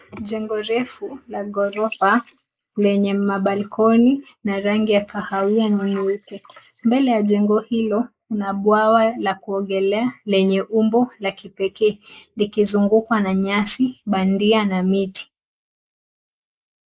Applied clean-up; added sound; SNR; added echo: neural mask model Resemble Enhance denoiser.